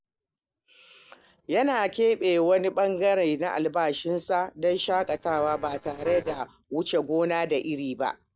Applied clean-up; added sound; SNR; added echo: neural separator model SepFormer DNS4.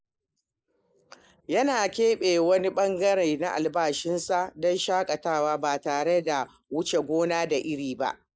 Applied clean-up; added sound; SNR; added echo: neural mask model Resemble Enhance denoiser.